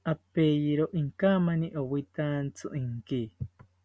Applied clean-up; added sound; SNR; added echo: none; none; none; none.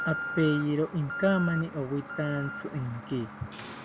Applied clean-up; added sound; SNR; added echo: none; Alarm; 8 dB; none.